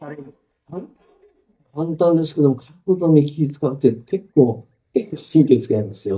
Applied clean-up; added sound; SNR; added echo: neural mask model DeepFilterNet 3.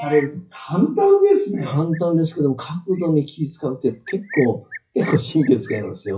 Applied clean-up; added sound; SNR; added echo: classical method WPE with log-MMSE.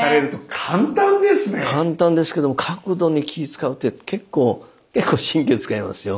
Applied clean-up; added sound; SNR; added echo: none; none; none; none.